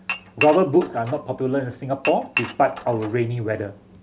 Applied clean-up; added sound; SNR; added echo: none; Dishes, pots, and pans / Chink, clink; 11 dB; none.